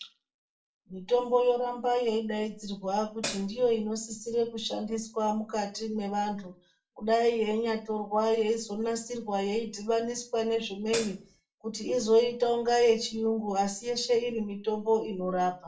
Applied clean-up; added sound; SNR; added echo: none; Hi-hat; 8 dB; reverberation time 0.3 s.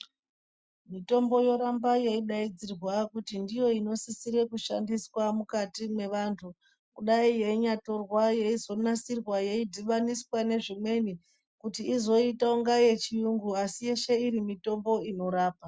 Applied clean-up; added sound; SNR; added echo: none; none; none; none.